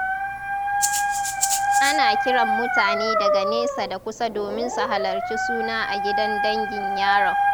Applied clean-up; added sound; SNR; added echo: none; Rattle (instrument) + Dog; -4 dB; none.